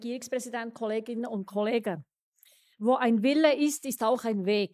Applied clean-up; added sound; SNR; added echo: neural mask model Resemble Enhance denoiser.